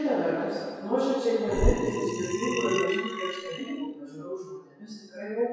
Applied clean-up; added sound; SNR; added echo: classical method WPE with log-MMSE.